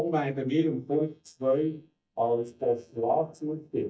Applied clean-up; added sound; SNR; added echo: neural mask model DeepFilterNet 3.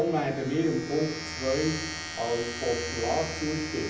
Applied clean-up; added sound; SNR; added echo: none; Domestic sounds, home sounds; 7 dB; reverberation time 0.6 s.